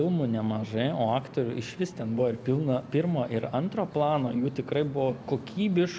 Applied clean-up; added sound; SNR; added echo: none; none; none; none.